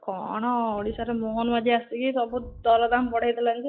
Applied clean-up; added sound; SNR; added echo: classical method log-MMSE.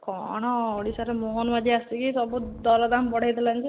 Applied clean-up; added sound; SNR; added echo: none; Wind; 19 dB; none.